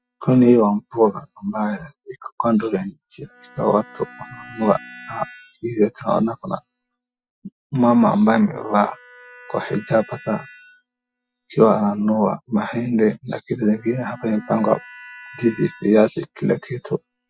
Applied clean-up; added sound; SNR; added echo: classical method Wiener filter.